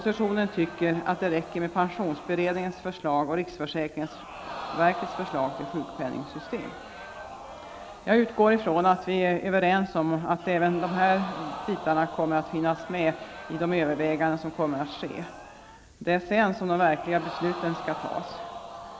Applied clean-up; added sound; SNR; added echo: none; Crowd; 13 dB; none.